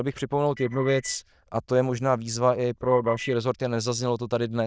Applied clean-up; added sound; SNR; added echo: neural diffusion model UNIVERSE++.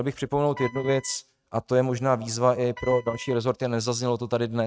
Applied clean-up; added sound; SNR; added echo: neural mask model RNNoise.